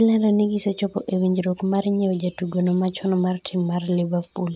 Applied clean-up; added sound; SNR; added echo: none; none; none; none.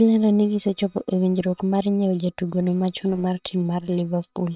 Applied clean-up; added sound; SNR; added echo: neural separator model SepFormer WHAM!.